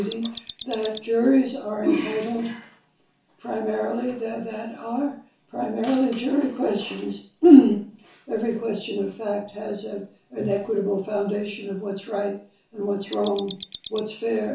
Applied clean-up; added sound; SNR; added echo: none; Mechanisms; 15 dB; reverberation time 0.3 s.